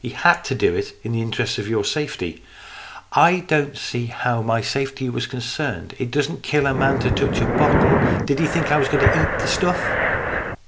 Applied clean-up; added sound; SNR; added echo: none; Breathing; -2 dB; none.